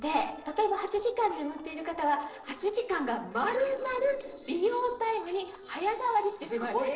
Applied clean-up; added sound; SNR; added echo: neural separator model SepFormer DNS4.